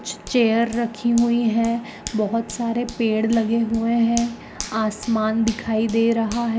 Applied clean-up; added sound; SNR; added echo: none; Hands; 18 dB; none.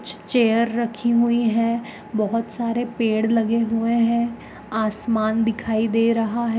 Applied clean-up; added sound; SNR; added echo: none; none; none; none.